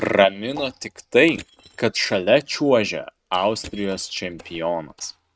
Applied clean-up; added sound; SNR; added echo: neural mask model RNNoise.